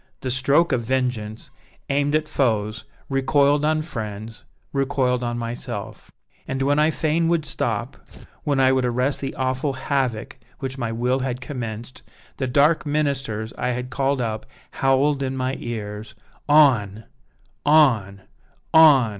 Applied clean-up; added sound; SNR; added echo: neural mask model Resemble Enhance denoiser.